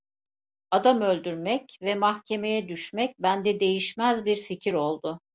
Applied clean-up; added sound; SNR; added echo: none; none; none; none.